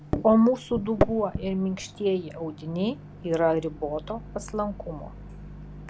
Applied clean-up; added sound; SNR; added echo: none; Microwave oven; 8 dB; none.